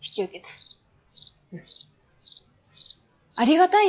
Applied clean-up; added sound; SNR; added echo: classical method log-MMSE.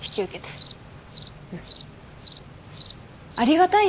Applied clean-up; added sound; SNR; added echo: none; Cricket; 3 dB; none.